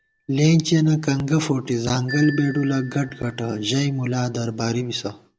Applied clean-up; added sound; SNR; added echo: none; Marimba, xylophone; 19 dB; none.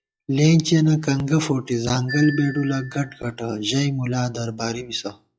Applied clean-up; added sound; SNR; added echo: classical method log-MMSE.